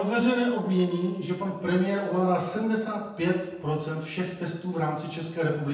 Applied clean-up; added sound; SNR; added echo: neural separator model SepFormer DNS4.